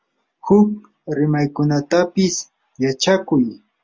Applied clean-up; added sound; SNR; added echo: none; none; none; none.